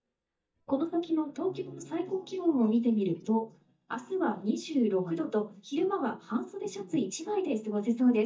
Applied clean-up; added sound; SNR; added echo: neural mask model DeepFilterNet 3.